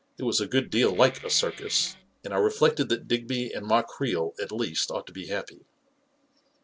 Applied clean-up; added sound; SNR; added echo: none; Wood; 18 dB; none.